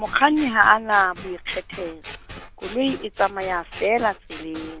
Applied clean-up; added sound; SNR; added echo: none; Scissors; 16 dB; none.